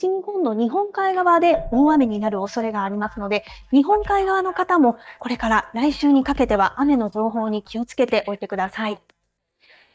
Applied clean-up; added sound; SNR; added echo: neural mask model DeepFilterNet 3.